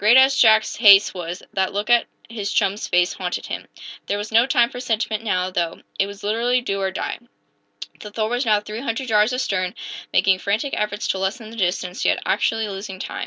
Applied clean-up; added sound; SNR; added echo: none; none; none; none.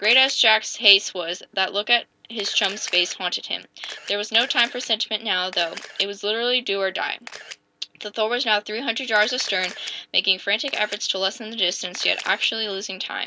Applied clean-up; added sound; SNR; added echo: none; Camera; 18 dB; none.